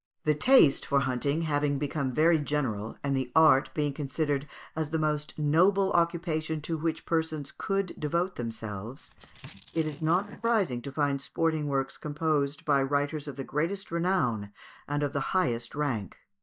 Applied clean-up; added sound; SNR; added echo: neural mask model DeepFilterNet 3.